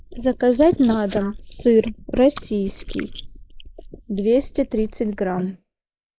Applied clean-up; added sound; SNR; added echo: neural mask model Resemble Enhance denoiser.